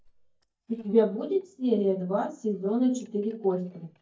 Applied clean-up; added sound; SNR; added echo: neural mask model DeepFilterNet 3.